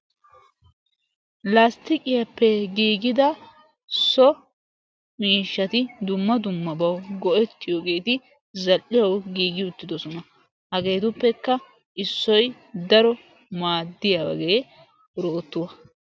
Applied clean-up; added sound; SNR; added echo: none; none; none; none.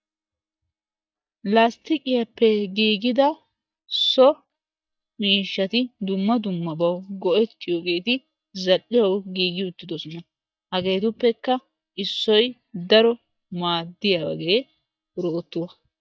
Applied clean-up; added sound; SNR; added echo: neural mask model DeepFilterNet 3.